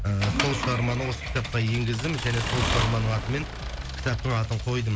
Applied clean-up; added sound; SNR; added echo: none; Accelerating, revving, vroom / Mechanisms; 5 dB; none.